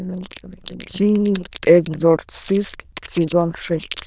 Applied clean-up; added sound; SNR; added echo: neural diffusion model UNIVERSE++.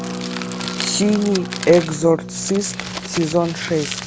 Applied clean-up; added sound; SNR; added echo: none; Harp + Crumpling, crinkling; 8 dB; none.